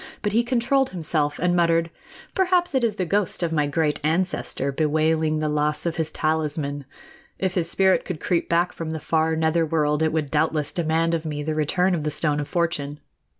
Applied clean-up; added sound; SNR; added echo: none; none; none; none.